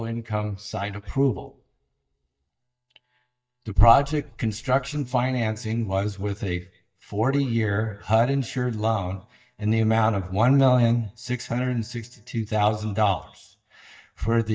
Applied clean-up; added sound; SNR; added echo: neural mask model DeepFilterNet 3.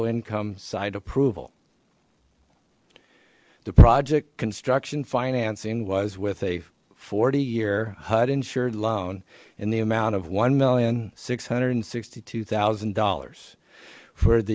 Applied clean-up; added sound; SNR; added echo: none; none; none; none.